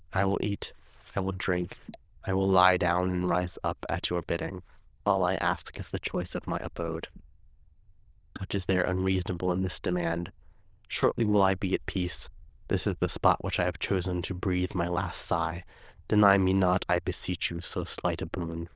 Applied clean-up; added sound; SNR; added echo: neural diffusion model UNIVERSE++.